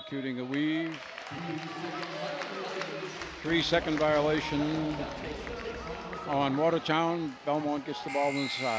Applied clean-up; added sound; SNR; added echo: none; none; none; none.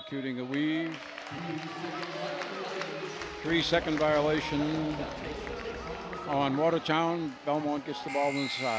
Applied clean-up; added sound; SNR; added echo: none; Wind instrument, woodwind instrument; 19 dB; none.